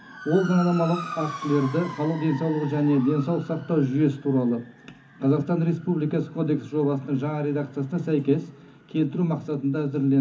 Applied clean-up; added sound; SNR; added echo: none; Motor vehicle (road) / Siren; 17 dB; reverberation time 0.3 s.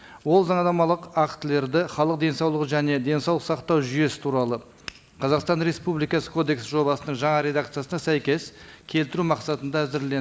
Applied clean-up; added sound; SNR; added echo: none; none; none; none.